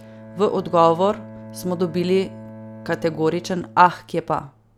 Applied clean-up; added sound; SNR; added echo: none; Bowed string instrument; 18 dB; none.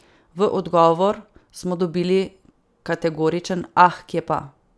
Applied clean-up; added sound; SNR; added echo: none; none; none; none.